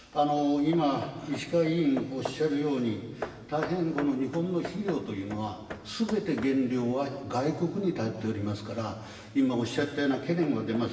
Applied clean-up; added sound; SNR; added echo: none; Hammer / Wood; 16 dB; reverberation time 2.0 s.